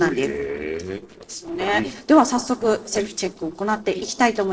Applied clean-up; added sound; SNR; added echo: neural separator model SepFormer DNS4.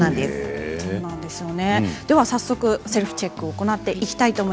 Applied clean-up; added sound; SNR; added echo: none; none; none; none.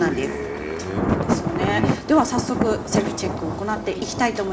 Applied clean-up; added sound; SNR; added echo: none; Thunder; 2 dB; reverberation time 2.6 s.